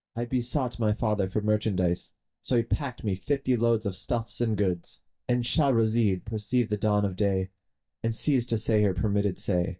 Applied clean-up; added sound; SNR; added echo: neural mask model DeepFilterNet 3.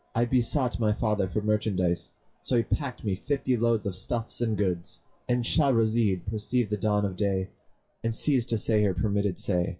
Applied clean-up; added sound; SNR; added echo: classical method WPE with log-MMSE.